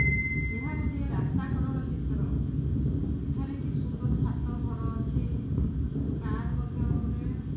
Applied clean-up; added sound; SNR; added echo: none; Bicycle bell; 13 dB; reverberation time 0.7 s.